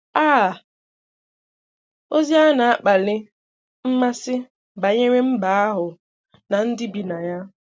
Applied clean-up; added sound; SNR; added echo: none; none; none; none.